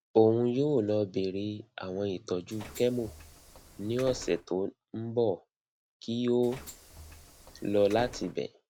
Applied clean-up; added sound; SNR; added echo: none; Bus; 16 dB; none.